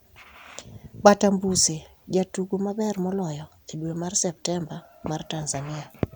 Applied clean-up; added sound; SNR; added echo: none; none; none; none.